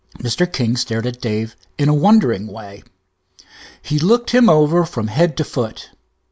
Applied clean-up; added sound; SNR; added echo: none; none; none; none.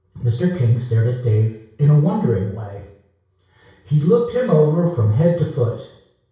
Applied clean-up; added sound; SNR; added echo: none; none; none; reverberation time 0.6 s.